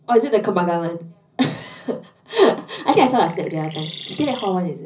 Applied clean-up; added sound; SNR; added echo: none; Chirp, tweet; 16 dB; reverberation time 0.5 s.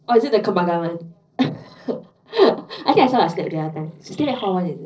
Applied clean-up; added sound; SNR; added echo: neural separator model SepFormer DNS4.